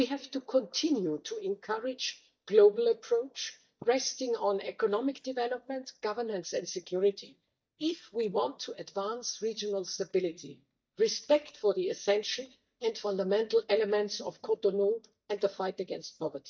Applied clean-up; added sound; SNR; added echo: neural mask model DeepFilterNet 3.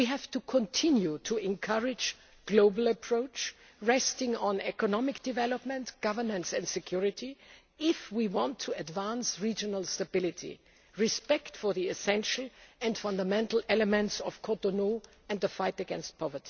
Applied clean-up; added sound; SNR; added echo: none; none; none; none.